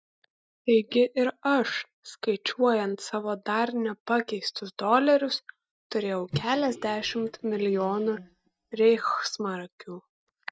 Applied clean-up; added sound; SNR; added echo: neural mask model DeepFilterNet 3.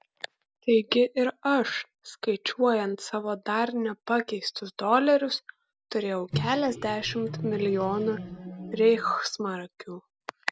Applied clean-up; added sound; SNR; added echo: none; Microwave oven; 9 dB; none.